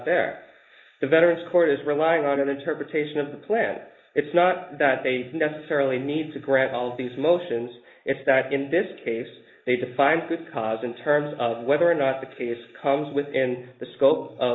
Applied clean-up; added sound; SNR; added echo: neural mask model Resemble Enhance denoiser.